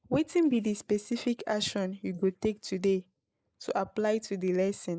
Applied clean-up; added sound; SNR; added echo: neural mask model Resemble Enhance denoiser.